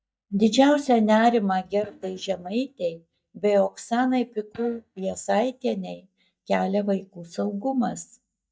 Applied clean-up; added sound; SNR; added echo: neural mask model DeepFilterNet 3.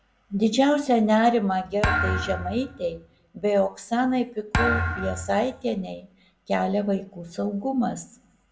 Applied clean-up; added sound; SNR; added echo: none; Thump, thud; 4 dB; reverberation time 0.3 s.